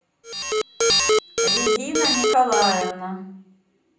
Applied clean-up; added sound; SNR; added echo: none; Alarm; -5 dB; reverberation time 0.6 s.